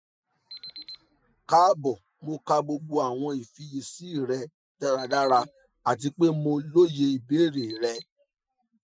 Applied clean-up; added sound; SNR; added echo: classical method Wiener filter.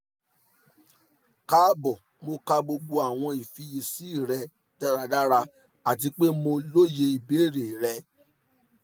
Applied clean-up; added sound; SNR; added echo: none; none; none; none.